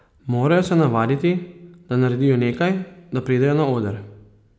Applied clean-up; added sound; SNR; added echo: none; none; none; none.